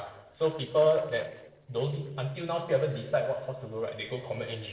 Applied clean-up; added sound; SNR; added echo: neural separator model SepFormer DNS4.